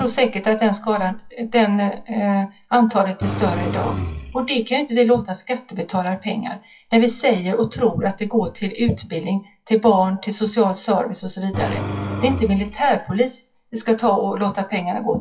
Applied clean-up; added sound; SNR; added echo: classical method WPE with log-MMSE.